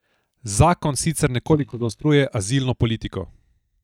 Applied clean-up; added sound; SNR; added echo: neural mask model DeepFilterNet 3.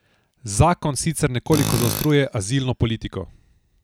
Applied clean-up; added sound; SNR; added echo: none; Tools; 5 dB; none.